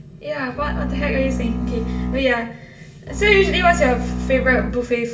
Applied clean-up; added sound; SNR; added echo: none; Bowed string instrument; 4 dB; reverberation time 0.7 s.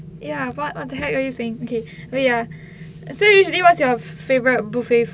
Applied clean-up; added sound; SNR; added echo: none; none; none; none.